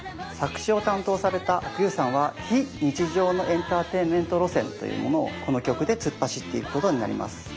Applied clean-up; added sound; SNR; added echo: none; none; none; none.